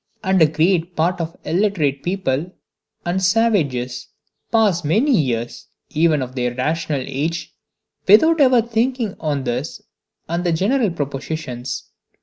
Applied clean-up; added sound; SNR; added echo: none; none; none; none.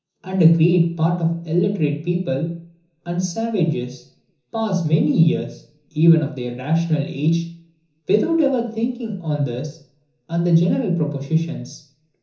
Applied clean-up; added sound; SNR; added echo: none; none; none; reverberation time 0.7 s.